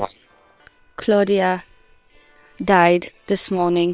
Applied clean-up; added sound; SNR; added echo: neural separator model SepFormer WHAM!.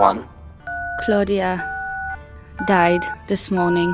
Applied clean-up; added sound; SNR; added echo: none; Telephone; 8 dB; none.